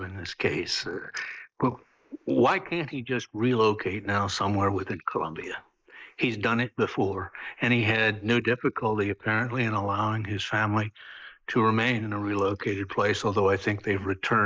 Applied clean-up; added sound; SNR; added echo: neural mask model Resemble Enhance denoiser.